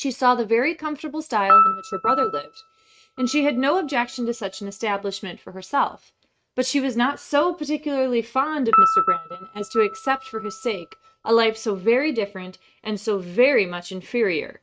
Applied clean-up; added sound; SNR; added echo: neural mask model RNNoise.